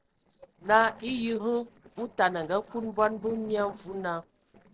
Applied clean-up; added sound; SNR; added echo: neural separator model SepFormer DNS4.